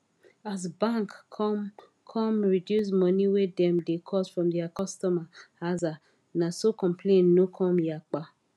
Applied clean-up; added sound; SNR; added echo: none; none; none; none.